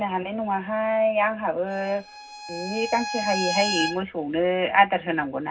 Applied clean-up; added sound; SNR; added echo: none; Bowed string instrument; 7 dB; reverberation time 0.4 s.